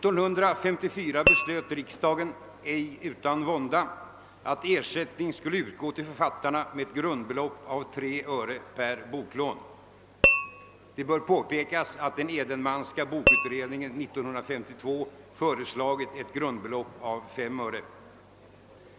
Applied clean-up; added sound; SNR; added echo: none; Tap / Glass; -3 dB; none.